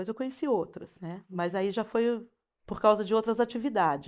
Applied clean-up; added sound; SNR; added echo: neural mask model Resemble Enhance denoiser.